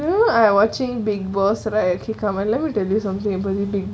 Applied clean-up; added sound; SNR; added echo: none; none; none; none.